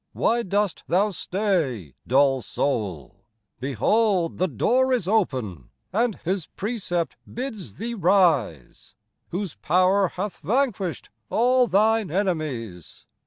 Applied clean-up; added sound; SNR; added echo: none; none; none; none.